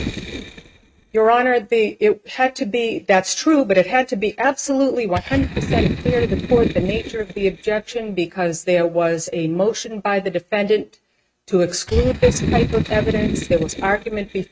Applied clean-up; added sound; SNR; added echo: neural mask model RNNoise.